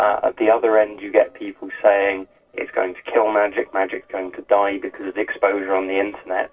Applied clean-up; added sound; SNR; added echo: neural separator model SepFormer DNS4.